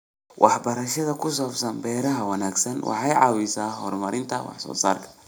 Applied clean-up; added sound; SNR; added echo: none; none; none; reverberation time 0.2 s.